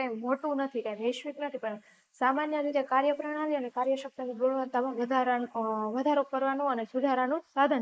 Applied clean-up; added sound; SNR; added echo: neural mask model Resemble Enhance denoiser.